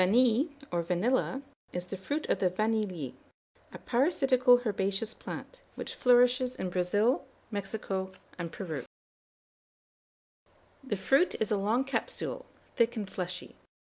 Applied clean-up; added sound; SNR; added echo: none; none; none; none.